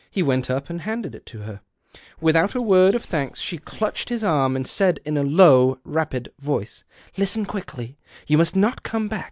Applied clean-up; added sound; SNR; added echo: neural mask model Resemble Enhance denoiser.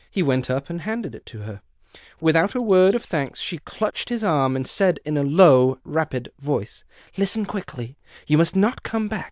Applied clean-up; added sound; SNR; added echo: neural diffusion model UNIVERSE++.